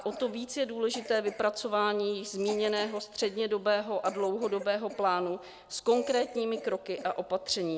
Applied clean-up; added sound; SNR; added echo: none; Cough; 15 dB; none.